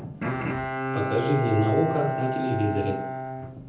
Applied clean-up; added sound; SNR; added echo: none; Bowed string instrument; 2 dB; reverberation time 0.6 s.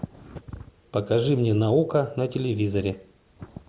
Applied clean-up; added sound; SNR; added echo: none; none; none; none.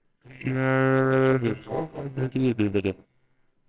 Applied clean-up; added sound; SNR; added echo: neural separator model SepFormer WHAMR!.